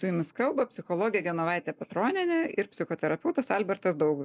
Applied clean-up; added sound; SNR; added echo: neural mask model Resemble Enhance denoiser.